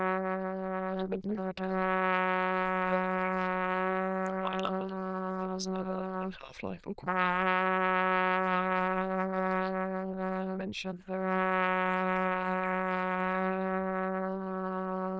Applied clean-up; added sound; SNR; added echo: neural diffusion model UNIVERSE++.